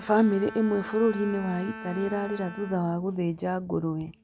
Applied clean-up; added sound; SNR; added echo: none; Bowed string instrument; 15 dB; none.